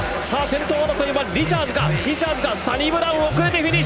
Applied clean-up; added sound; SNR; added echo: none; Telephone; 8 dB; none.